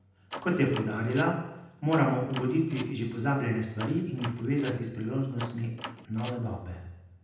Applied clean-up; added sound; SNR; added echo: none; Door; 14 dB; reverberation time 0.8 s.